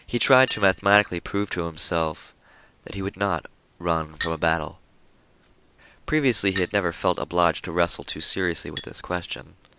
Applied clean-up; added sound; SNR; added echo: none; Chink, clink; 19 dB; none.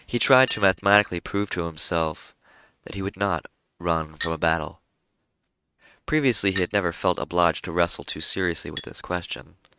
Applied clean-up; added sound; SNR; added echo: neural mask model RNNoise.